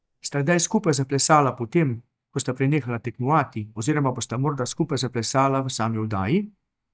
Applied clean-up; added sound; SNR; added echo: neural mask model DeepFilterNet 3.